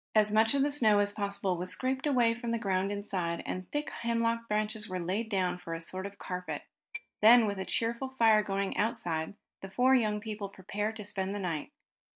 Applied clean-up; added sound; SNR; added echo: neural mask model DeepFilterNet 3.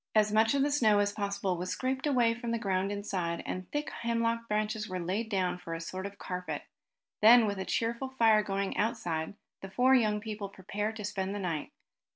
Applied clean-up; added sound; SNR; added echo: none; none; none; none.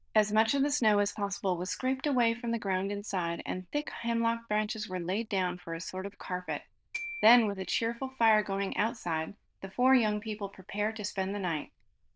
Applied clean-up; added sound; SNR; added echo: neural diffusion model UNIVERSE++.